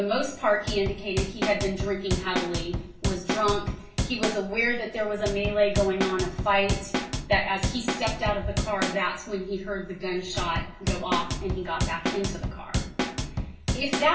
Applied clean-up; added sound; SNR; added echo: none; Drum / Drum kit; 2 dB; reverberation time 0.3 s.